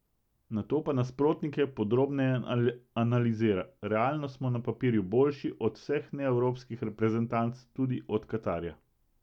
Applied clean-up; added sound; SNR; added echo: none; none; none; none.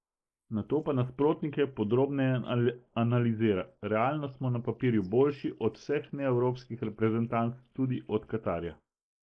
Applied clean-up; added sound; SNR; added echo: neural mask model Resemble Enhance denoiser.